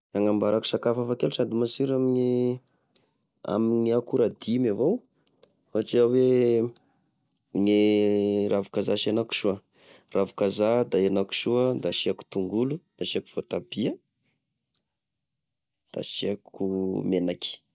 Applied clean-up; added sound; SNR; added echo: neural mask model DeepFilterNet 3.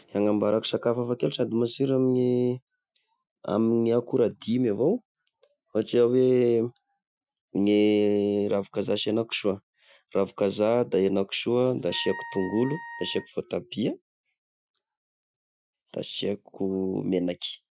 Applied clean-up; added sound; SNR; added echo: classical method Wiener filter.